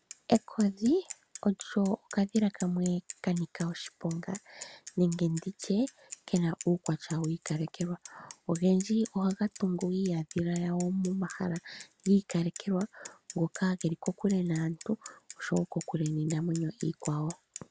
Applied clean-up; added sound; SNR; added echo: none; Bicycle; 18 dB; none.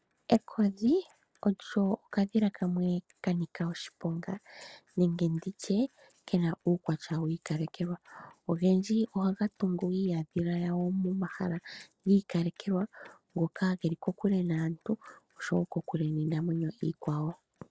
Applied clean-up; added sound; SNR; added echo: neural separator model SepFormer DNS4.